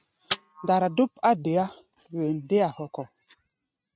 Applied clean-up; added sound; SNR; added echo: neural mask model RNNoise.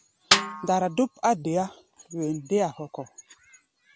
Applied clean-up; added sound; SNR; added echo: none; Snare drum; 0 dB; none.